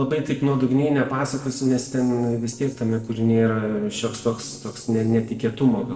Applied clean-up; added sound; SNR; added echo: neural separator model SepFormer DNS4.